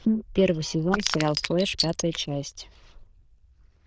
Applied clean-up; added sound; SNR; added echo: neural diffusion model UNIVERSE++.